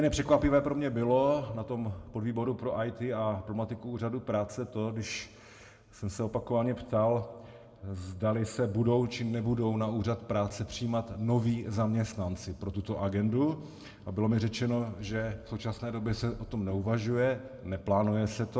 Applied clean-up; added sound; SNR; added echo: none; none; none; reverberation time 1.6 s.